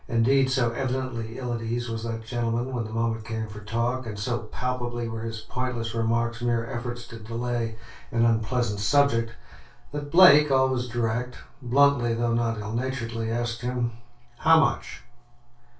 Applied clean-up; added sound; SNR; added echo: none; none; none; reverberation time 0.2 s.